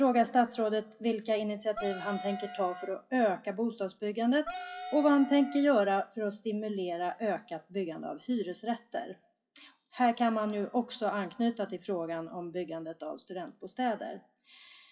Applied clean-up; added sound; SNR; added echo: classical method WPE with log-MMSE.